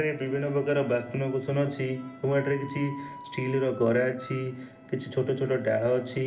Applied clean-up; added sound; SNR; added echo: none; Wind instrument, woodwind instrument; 19 dB; reverberation time 0.6 s.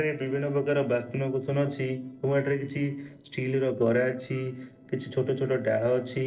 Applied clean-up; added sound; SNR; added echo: neural separator model SepFormer DNS4.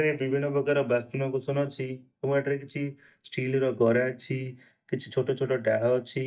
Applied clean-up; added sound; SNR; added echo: neural mask model DeepFilterNet 3.